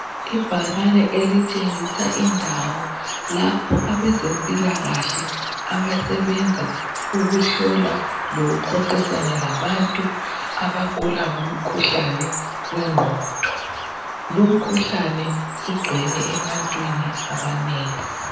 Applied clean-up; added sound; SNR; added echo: none; Bird vocalization, bird call, bird song; 5 dB; reverberation time 0.8 s.